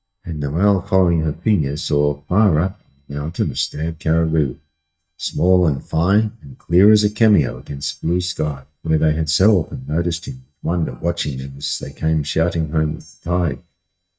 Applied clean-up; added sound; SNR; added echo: neural mask model DeepFilterNet 3.